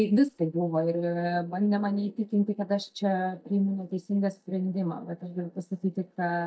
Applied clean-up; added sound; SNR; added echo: neural mask model DeepFilterNet 3.